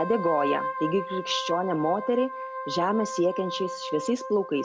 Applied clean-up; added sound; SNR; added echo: none; Wind instrument, woodwind instrument; 6 dB; none.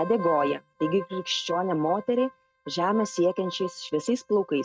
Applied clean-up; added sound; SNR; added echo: neural mask model RNNoise.